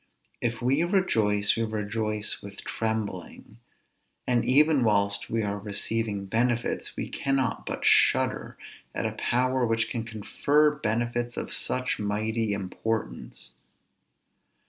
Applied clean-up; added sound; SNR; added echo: none; none; none; none.